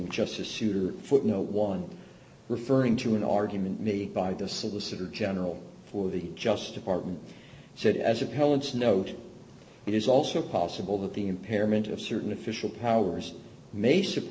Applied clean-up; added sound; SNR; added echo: none; none; none; none.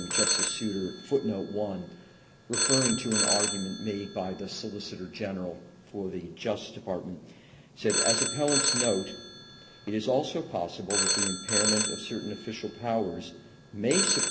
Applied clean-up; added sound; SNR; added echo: none; Telephone; -1 dB; none.